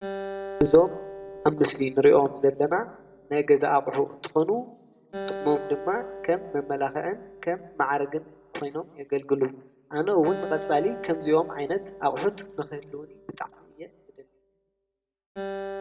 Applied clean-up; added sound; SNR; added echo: none; Acoustic guitar; 13 dB; reverberation time 0.8 s.